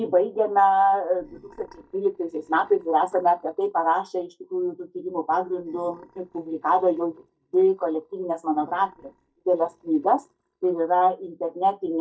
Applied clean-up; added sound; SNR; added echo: neural mask model DeepFilterNet 3.